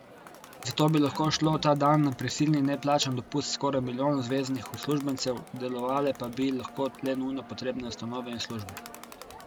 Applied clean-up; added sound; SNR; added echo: none; Wind instrument, woodwind instrument + Crowd; 17 dB; none.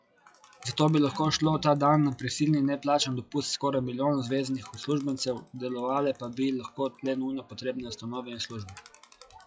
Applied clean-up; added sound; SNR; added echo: classical method log-MMSE.